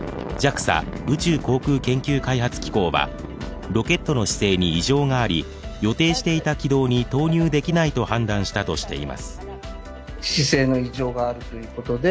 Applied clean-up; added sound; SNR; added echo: none; none; none; none.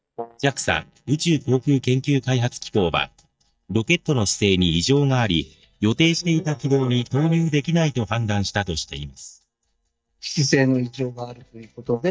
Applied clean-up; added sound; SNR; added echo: neural mask model DeepFilterNet 3.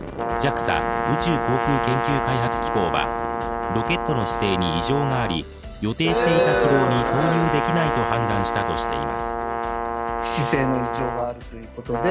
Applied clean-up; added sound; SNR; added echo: none; Brass instrument + Crowd; -1 dB; none.